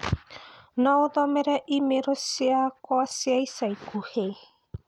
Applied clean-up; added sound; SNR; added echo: none; none; none; none.